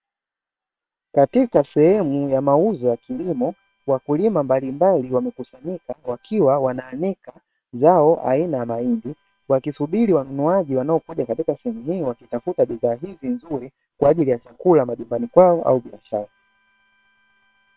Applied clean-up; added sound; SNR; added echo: neural separator model SepFormer WHAM!.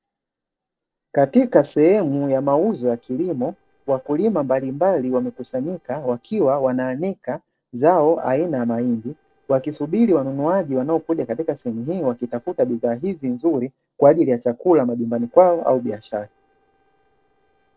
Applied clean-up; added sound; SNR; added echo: neural separator model SepFormer DNS4.